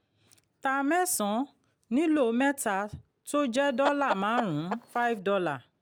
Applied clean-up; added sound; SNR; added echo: none; Chicken, rooster; 7 dB; none.